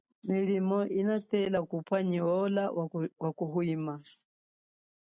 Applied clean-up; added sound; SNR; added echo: none; none; none; none.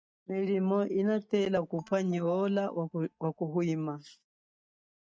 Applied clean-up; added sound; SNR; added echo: neural mask model DeepFilterNet 3.